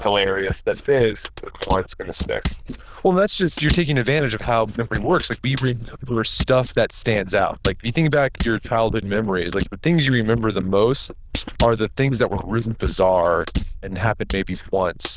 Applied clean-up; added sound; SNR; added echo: neural diffusion model UNIVERSE++.